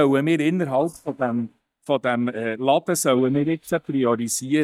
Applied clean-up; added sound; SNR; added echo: neural mask model DeepFilterNet 3.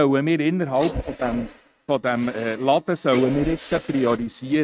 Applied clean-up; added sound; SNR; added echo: neural mask model RNNoise.